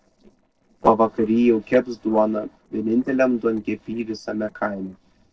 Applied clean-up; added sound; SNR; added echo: neural separator model SepFormer DNS4.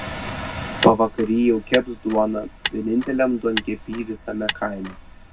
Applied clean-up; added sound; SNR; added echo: none; Motor vehicle (road); 10 dB; reverberation time 0.4 s.